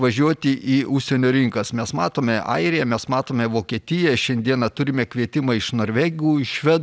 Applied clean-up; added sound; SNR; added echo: none; none; none; none.